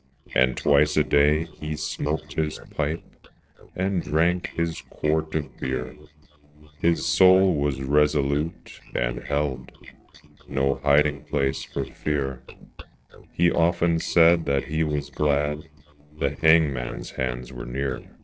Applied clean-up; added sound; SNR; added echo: neural separator model SepFormer DNS4.